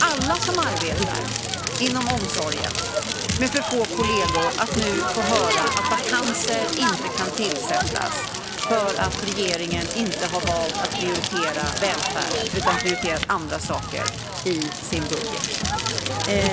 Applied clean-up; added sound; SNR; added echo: none; Crackle; -1 dB; none.